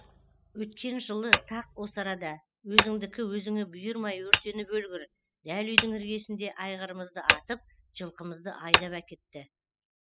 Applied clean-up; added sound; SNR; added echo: classical method spectral subtraction.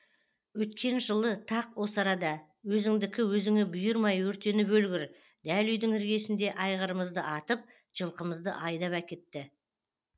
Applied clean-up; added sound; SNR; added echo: none; none; none; none.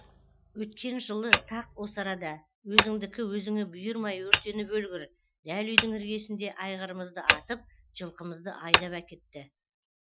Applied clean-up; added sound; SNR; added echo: classical method Wiener filter.